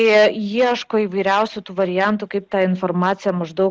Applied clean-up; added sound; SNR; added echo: none; none; none; none.